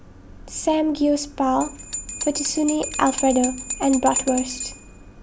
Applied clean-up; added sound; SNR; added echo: none; Bell; 8 dB; none.